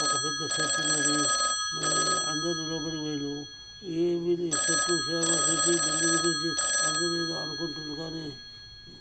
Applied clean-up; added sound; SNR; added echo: none; Telephone; -5 dB; none.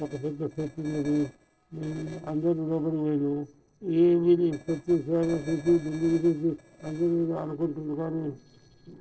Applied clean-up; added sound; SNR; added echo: neural separator model SepFormer DNS4.